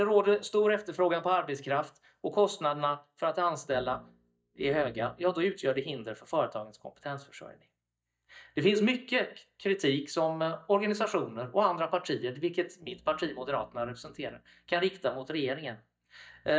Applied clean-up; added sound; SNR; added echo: neural mask model DeepFilterNet 3.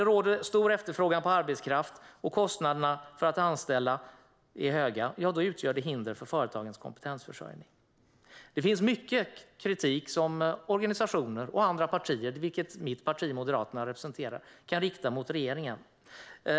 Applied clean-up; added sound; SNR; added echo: none; none; none; none.